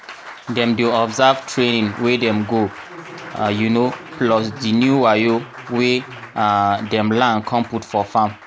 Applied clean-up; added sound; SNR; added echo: none; Applause; 16 dB; none.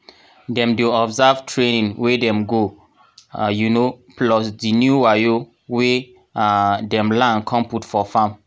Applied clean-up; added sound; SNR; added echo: none; none; none; none.